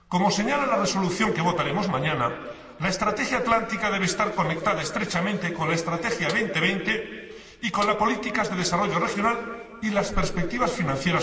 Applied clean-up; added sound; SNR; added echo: none; Snare drum; 18 dB; reverberation time 2.0 s.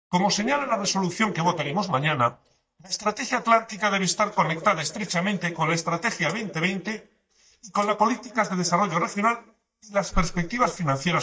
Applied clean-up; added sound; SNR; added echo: neural mask model DeepFilterNet 3.